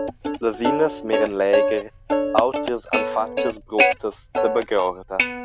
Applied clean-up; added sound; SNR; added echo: none; Plucked string instrument; -1 dB; none.